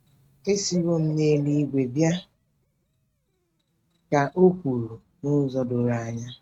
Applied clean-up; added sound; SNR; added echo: neural mask model RNNoise.